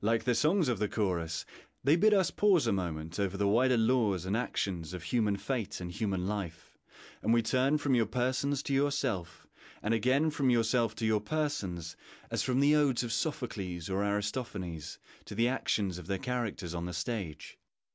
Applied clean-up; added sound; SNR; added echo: none; none; none; none.